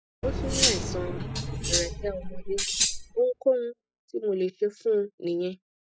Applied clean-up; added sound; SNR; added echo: classical method spectral subtraction.